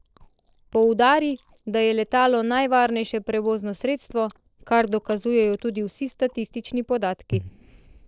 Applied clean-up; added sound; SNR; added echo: neural separator model SepFormer DNS4.